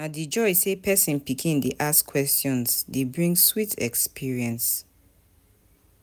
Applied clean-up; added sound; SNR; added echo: none; none; none; none.